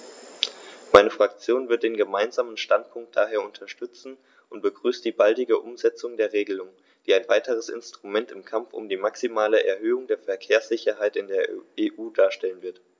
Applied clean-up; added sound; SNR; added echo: none; none; none; none.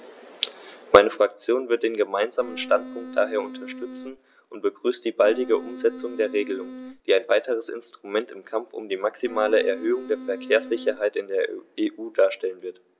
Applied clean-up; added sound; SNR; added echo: none; Wind instrument, woodwind instrument; 13 dB; none.